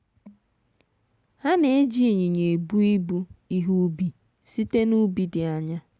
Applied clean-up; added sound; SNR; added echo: none; none; none; none.